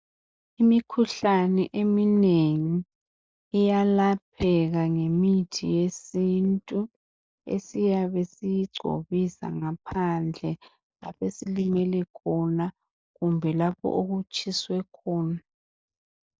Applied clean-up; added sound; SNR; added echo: neural mask model DeepFilterNet 3.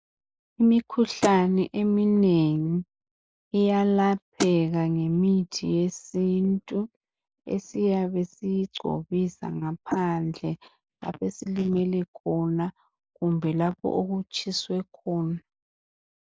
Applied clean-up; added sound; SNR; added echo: neural mask model Resemble Enhance denoiser.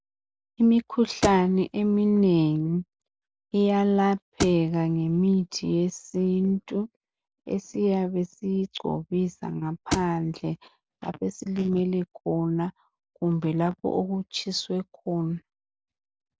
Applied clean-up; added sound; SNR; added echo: none; Thump, thud; 6 dB; none.